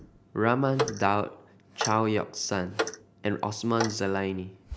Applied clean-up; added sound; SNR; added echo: none; Clock; 8 dB; none.